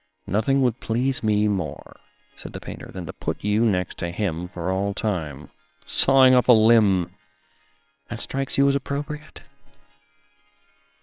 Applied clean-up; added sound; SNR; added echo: neural separator model SepFormer WHAMR!.